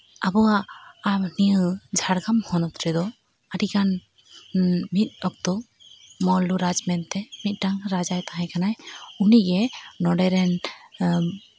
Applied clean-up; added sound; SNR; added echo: none; none; none; none.